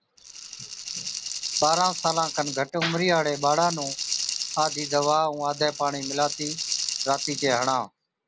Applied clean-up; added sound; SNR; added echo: none; Rattle (instrument); 6 dB; none.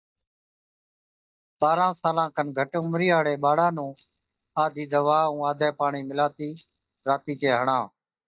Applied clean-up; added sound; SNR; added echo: neural mask model DeepFilterNet 3.